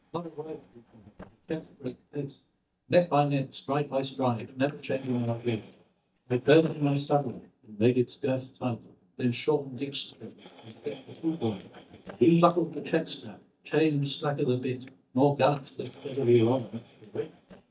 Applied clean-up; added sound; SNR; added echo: neural mask model DeepFilterNet 3.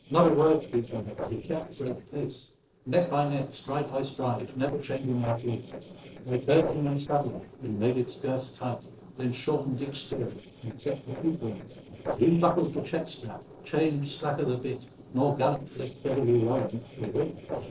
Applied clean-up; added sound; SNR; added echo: neural separator model SepFormer DNS4.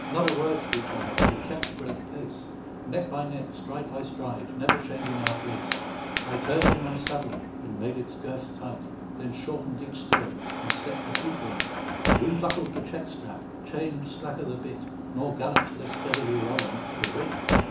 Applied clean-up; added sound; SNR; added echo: none; Fire; -2 dB; reverberation time 0.7 s.